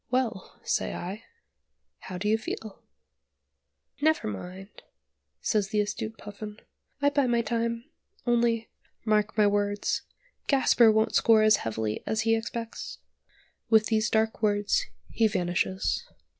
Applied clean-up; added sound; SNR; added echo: none; none; none; none.